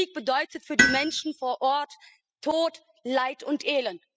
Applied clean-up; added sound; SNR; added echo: classical method spectral subtraction.